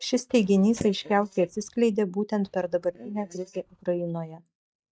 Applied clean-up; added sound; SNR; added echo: neural mask model DeepFilterNet 3.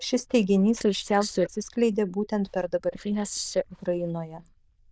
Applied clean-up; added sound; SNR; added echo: neural diffusion model UNIVERSE++.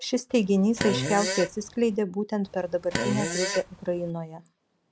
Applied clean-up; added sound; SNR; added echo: none; Fart; 5 dB; none.